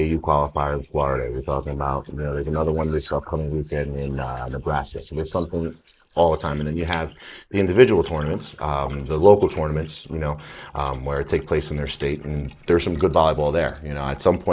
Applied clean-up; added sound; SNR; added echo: neural mask model Resemble Enhance denoiser.